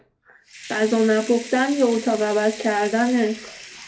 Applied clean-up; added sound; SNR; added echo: none; Sink (filling or washing) / Water tap, faucet / Liquid; 16 dB; reverberation time 0.3 s.